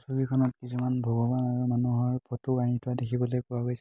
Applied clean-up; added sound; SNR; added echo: none; none; none; none.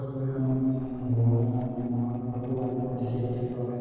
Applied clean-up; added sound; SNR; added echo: neural separator model SepFormer DNS4.